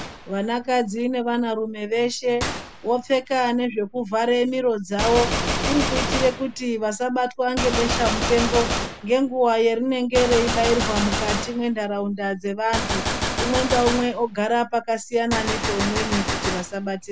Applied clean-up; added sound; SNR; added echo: none; Gunshot, gunfire; 5 dB; none.